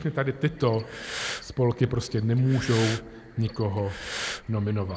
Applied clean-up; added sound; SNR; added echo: none; Breathing + Cricket; 12 dB; none.